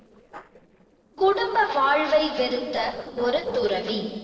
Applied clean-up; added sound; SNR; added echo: neural separator model SepFormer DNS4.